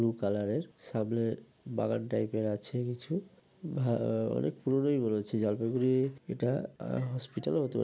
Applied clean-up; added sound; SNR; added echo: none; none; none; none.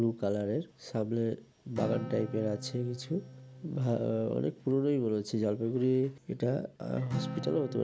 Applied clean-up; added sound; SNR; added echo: none; Acoustic guitar; 12 dB; none.